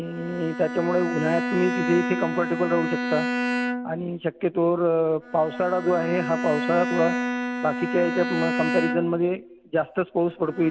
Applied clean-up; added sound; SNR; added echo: none; Bowed string instrument; 4 dB; none.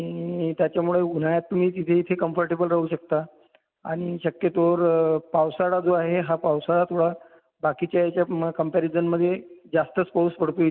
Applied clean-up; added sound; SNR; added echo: none; none; none; none.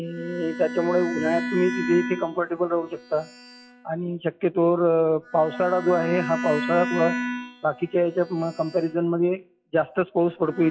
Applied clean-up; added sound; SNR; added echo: classical method log-MMSE.